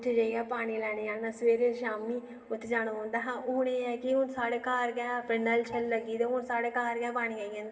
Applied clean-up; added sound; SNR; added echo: none; none; none; reverberation time 2.9 s.